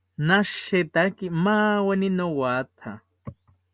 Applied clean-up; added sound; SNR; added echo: none; none; none; none.